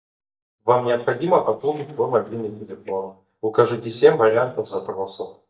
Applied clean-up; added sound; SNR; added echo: neural mask model DeepFilterNet 3.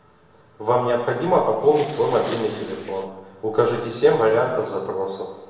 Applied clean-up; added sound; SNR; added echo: none; Respiratory sounds; 19 dB; reverberation time 1.2 s.